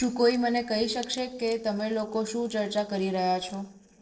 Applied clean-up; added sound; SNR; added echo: neural separator model SepFormer DNS4.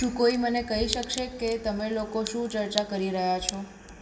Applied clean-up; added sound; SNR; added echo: none; Crack; 12 dB; reverberation time 0.8 s.